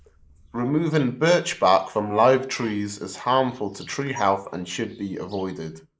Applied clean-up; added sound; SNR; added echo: neural mask model Resemble Enhance denoiser.